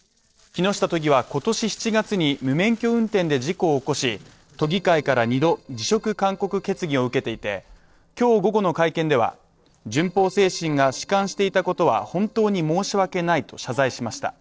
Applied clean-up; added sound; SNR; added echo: neural separator model SepFormer DNS4.